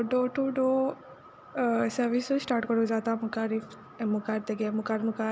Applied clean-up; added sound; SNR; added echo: none; none; none; none.